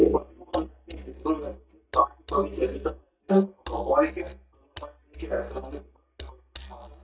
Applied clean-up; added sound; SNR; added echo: neural mask model DeepFilterNet 3.